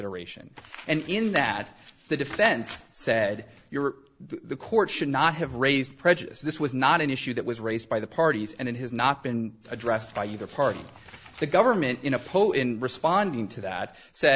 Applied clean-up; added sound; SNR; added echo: none; none; none; none.